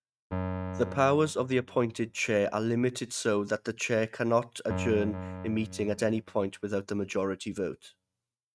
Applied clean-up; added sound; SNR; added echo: neural mask model RNNoise.